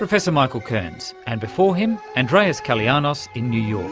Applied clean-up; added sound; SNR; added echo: none; none; none; none.